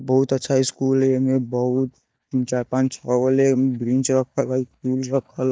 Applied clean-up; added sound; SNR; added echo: neural mask model DeepFilterNet 3.